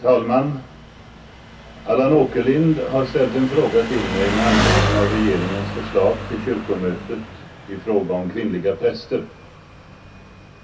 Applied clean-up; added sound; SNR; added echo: none; Engine; 6 dB; reverberation time 0.3 s.